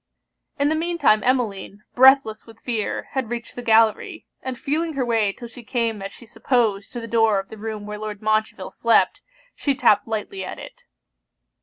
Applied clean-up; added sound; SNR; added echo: none; none; none; none.